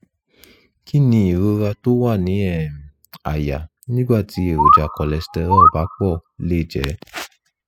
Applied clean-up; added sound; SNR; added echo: classical method spectral subtraction.